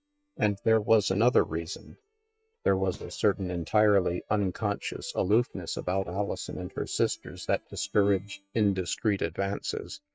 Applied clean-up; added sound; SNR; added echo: neural mask model DeepFilterNet 3.